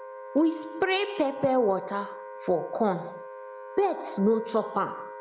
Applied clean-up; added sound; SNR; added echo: none; Wind instrument, woodwind instrument; 13 dB; none.